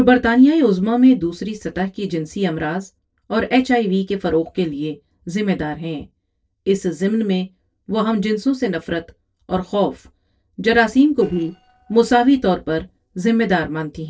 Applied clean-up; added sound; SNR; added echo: neural separator model SepFormer DNS4.